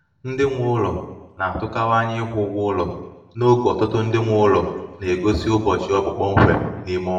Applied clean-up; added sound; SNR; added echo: none; none; none; reverberation time 0.8 s.